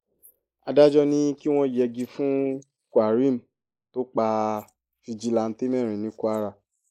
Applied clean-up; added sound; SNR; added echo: neural mask model Resemble Enhance denoiser.